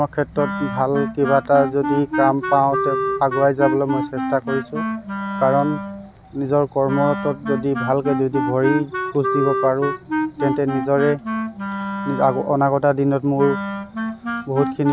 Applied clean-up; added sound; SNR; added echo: none; Wind instrument, woodwind instrument; 5 dB; none.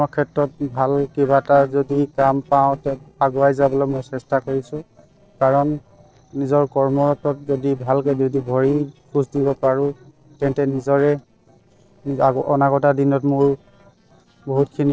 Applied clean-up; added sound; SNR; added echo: neural separator model SepFormer DNS4.